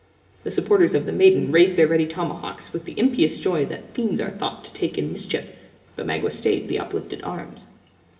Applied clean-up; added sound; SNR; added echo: none; none; none; reverberation time 0.9 s.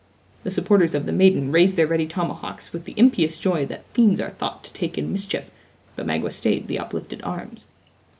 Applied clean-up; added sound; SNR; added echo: none; none; none; none.